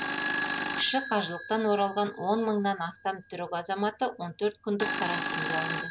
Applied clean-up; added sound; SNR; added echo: none; Telephone; -3 dB; none.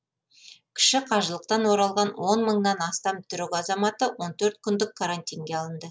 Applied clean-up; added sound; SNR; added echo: none; none; none; none.